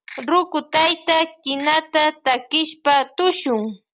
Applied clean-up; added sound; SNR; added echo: none; Ratchet, pawl / Percussion; 14 dB; none.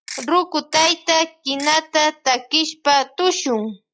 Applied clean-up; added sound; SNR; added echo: classical method log-MMSE.